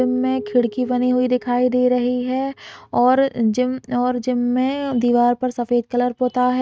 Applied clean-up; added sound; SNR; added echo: neural mask model RNNoise.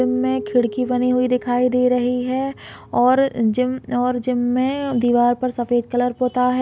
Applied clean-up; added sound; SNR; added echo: none; Keyboard (musical); 18 dB; none.